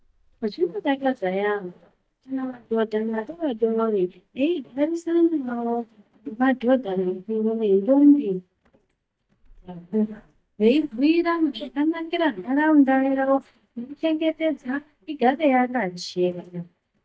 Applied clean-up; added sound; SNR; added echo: neural mask model DeepFilterNet 3.